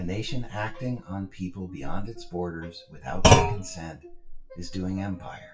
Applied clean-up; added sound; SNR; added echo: classical method WPE with log-MMSE.